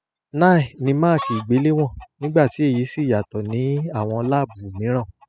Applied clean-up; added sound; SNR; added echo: classical method spectral subtraction.